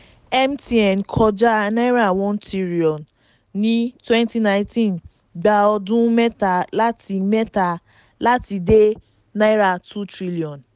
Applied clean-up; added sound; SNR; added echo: none; none; none; none.